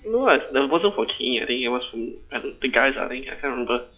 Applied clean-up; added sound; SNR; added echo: classical method log-MMSE.